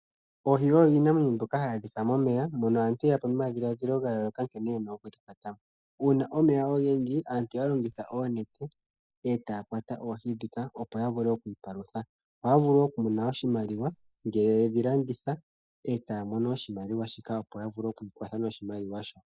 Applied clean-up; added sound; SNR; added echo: neural mask model DeepFilterNet 3.